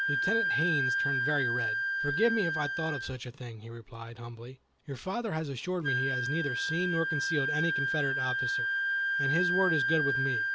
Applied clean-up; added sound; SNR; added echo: none; Wind instrument, woodwind instrument; -2 dB; none.